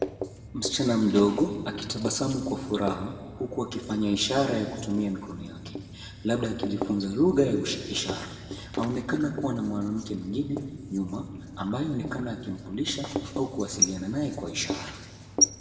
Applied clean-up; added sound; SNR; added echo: none; Writing; 7 dB; reverberation time 1.5 s.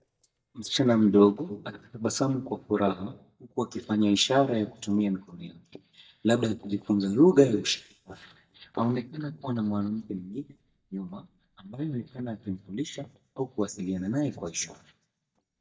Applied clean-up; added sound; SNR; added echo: neural mask model DeepFilterNet 3.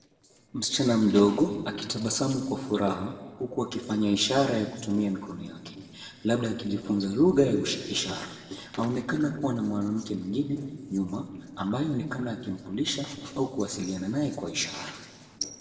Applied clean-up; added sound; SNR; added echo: neural separator model SepFormer DNS4.